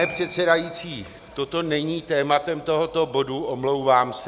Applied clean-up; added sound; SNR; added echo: none; Piano; 20 dB; none.